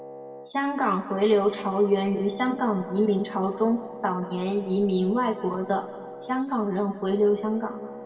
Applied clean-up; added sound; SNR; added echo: none; Wind instrument, woodwind instrument; 15 dB; reverberation time 1.9 s.